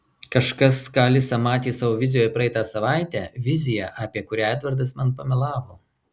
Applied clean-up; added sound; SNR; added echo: none; none; none; none.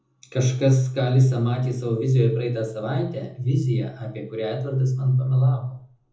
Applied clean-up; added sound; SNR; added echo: none; none; none; reverberation time 0.6 s.